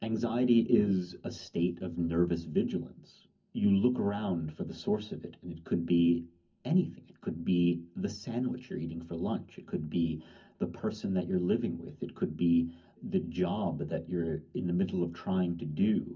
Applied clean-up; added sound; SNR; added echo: none; none; none; reverberation time 0.3 s.